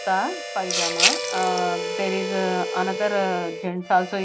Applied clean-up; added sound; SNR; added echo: none; Rattle (instrument) + Harmonica; 2 dB; none.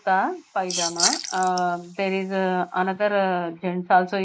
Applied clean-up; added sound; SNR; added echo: neural mask model Resemble Enhance denoiser.